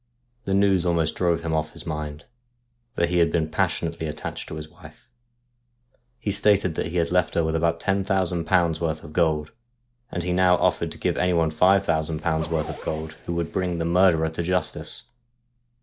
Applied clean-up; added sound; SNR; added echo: none; Zipper (clothing); 17 dB; none.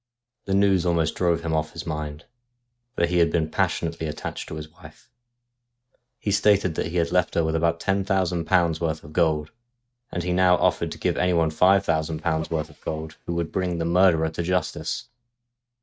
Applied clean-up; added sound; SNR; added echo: neural mask model RNNoise.